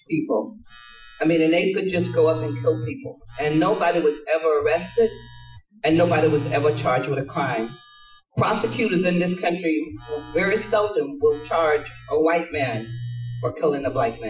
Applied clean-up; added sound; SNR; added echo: classical method Wiener filter.